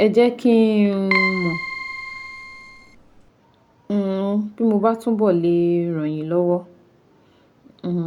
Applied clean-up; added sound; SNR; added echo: none; Keyboard (musical); 6 dB; none.